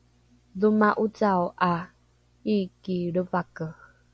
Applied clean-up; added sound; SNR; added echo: none; none; none; none.